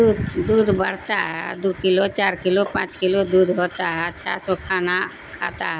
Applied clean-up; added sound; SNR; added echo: none; Tap; 19 dB; none.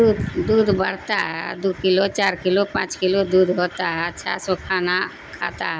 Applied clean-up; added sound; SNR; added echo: none; none; none; none.